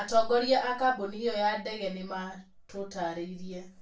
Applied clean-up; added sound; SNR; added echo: none; none; none; reverberation time 0.3 s.